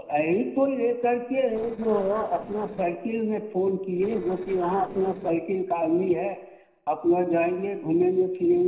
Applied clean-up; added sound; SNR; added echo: neural separator model SepFormer DNS4.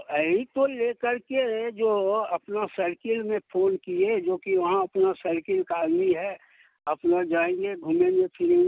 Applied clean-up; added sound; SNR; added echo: none; none; none; none.